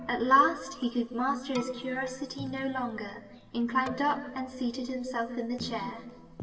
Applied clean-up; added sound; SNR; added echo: none; Keyboard (musical); 14 dB; reverberation time 1.4 s.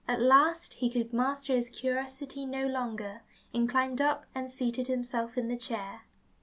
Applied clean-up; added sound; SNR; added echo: none; none; none; none.